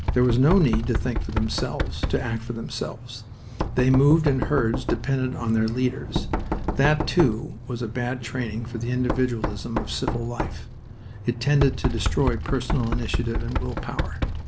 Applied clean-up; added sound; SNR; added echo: none; Knock; 3 dB; none.